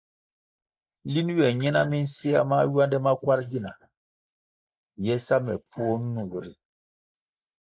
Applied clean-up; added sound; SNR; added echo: neural mask model Resemble Enhance denoiser.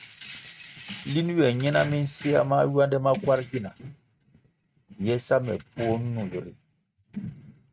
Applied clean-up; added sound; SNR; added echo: neural mask model RNNoise.